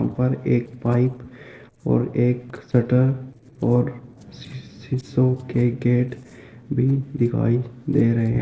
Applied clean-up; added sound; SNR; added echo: neural separator model SepFormer DNS4.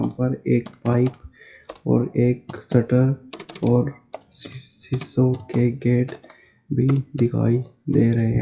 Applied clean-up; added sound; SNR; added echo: classical method WPE with log-MMSE.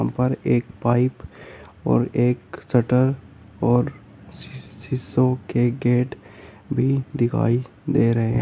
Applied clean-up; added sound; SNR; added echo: none; none; none; none.